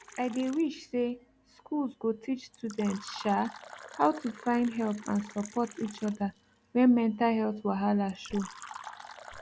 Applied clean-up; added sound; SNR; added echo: none; Fill (with liquid); 18 dB; none.